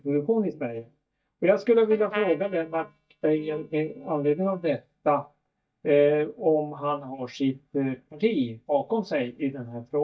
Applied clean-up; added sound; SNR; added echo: neural mask model DeepFilterNet 3.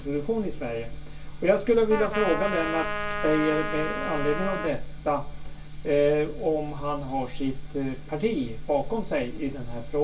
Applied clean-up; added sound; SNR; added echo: none; Trumpet; 5 dB; reverberation time 0.2 s.